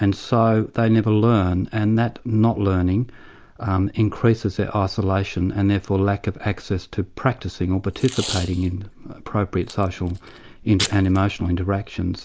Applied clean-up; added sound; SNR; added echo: none; Packing tape, duct tape; 13 dB; none.